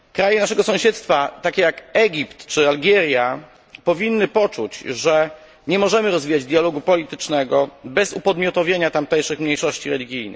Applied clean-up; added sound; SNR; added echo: none; none; none; none.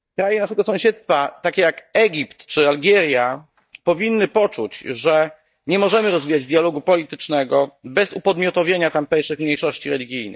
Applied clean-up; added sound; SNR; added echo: neural mask model DeepFilterNet 3.